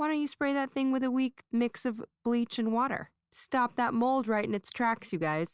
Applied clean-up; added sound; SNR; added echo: none; none; none; none.